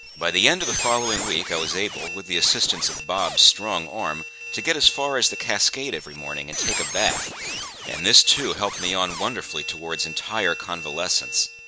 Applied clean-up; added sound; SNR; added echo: none; Squeak; 8 dB; none.